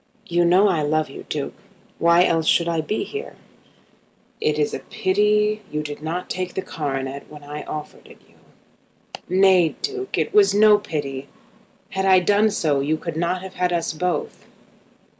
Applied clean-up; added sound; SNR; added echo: none; none; none; none.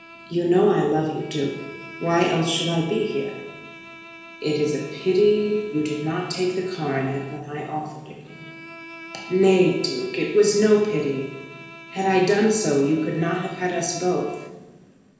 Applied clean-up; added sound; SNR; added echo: none; Bowed string instrument; 19 dB; reverberation time 1.1 s.